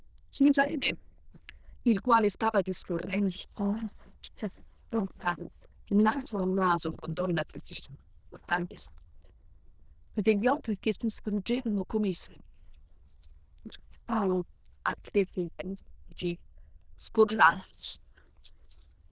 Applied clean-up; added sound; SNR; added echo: neural diffusion model UNIVERSE++.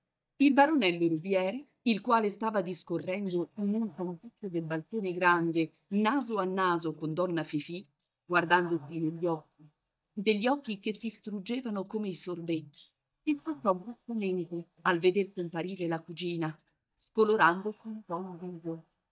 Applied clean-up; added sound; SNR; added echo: neural mask model DeepFilterNet 3.